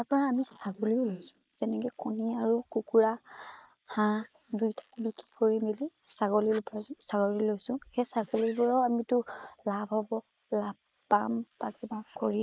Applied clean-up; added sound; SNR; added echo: neural mask model Resemble Enhance denoiser.